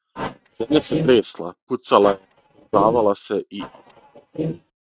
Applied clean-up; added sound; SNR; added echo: neural mask model RNNoise.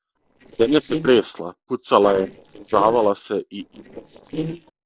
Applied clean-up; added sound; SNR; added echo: neural separator model SepFormer DNS4.